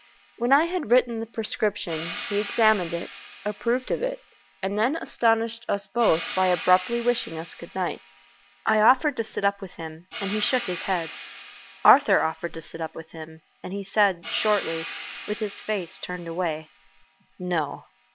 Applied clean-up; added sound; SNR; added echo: none; Hi-hat; 11 dB; none.